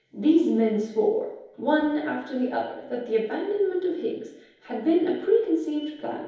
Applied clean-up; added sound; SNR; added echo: none; none; none; reverberation time 2.2 s.